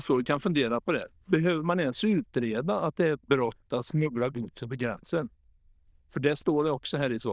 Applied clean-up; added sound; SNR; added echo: neural diffusion model UNIVERSE++.